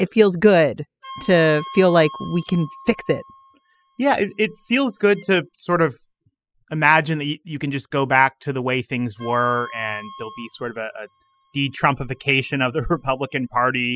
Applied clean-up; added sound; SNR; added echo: classical method spectral subtraction.